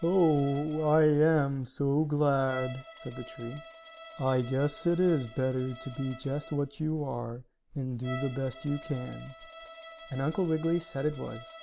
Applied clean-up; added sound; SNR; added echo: none; Bowed string instrument; 16 dB; none.